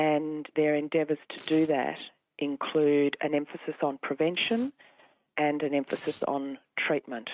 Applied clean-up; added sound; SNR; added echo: neural mask model RNNoise.